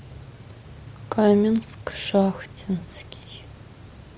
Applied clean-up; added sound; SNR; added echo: none; none; none; none.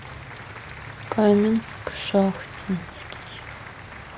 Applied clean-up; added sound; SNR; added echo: none; Applause; 15 dB; none.